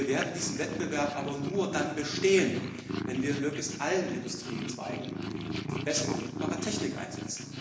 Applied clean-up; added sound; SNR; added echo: none; Purr; 5 dB; reverberation time 1.0 s.